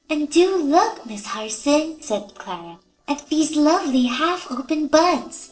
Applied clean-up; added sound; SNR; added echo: neural separator model SepFormer DNS4.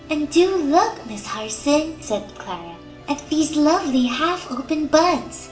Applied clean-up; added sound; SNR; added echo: none; Musical instrument; 20 dB; reverberation time 0.5 s.